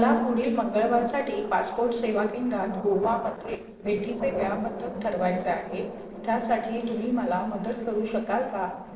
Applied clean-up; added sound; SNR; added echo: neural separator model SepFormer DNS4.